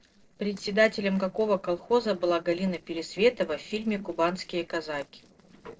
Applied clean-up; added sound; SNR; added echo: neural separator model SepFormer DNS4.